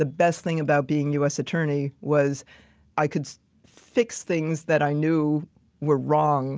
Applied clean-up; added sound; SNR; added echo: none; none; none; none.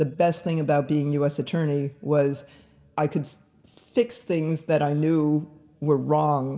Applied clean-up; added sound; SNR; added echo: none; none; none; reverberation time 0.9 s.